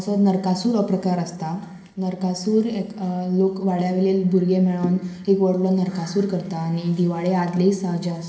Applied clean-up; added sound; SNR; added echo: none; none; none; reverberation time 1.5 s.